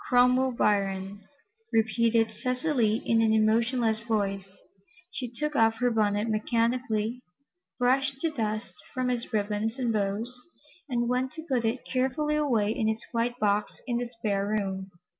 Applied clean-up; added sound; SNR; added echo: none; none; none; none.